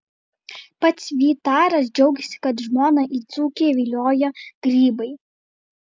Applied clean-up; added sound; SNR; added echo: none; none; none; none.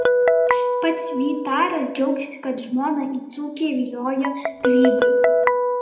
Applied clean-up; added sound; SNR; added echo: none; Guitar; -2 dB; reverberation time 0.7 s.